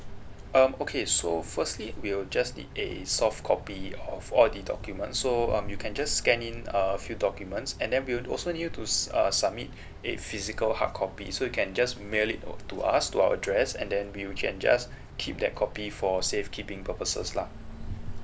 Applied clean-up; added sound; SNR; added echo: none; Cricket; 10 dB; none.